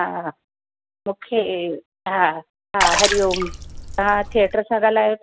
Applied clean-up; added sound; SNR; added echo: none; Water / Splash, splatter; 2 dB; none.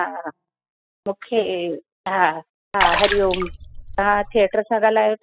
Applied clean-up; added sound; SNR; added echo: classical method spectral subtraction.